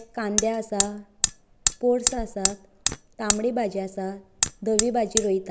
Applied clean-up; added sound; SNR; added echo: none; Hammer; 1 dB; none.